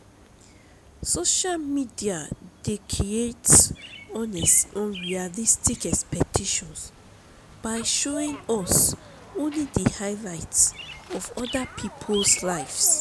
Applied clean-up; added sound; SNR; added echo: none; Bird vocalization, bird call, bird song; 16 dB; none.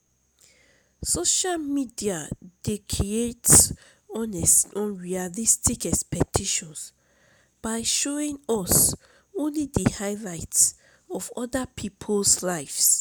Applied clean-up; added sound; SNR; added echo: none; none; none; none.